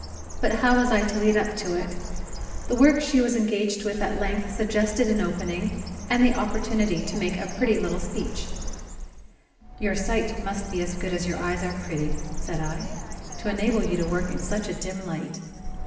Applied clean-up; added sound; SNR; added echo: none; Bird; 5 dB; reverberation time 2.4 s.